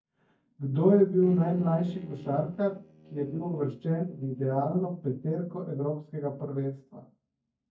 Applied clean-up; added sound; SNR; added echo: neural mask model DeepFilterNet 3.